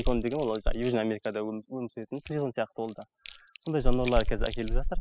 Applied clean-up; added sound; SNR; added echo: classical method spectral subtraction.